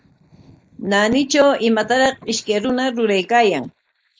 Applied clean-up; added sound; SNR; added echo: neural mask model Resemble Enhance denoiser.